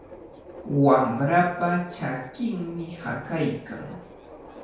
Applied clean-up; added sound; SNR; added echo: none; Subway, metro, underground; 18 dB; reverberation time 0.5 s.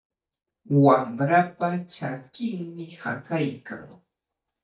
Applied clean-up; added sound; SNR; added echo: neural mask model DeepFilterNet 3.